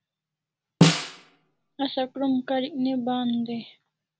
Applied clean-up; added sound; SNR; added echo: none; Snare drum; -5 dB; none.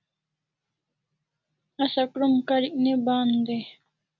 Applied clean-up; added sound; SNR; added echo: none; none; none; none.